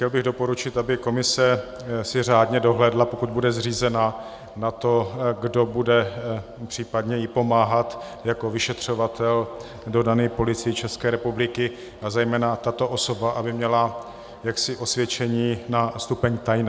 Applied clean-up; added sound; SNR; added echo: none; none; none; none.